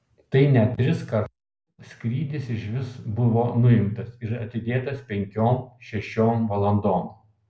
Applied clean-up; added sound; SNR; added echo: none; none; none; none.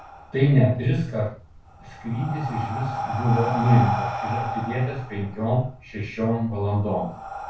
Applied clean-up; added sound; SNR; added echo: none; Breathing; 8 dB; reverberation time 0.3 s.